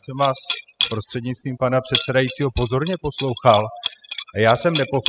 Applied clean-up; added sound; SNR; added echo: classical method spectral subtraction.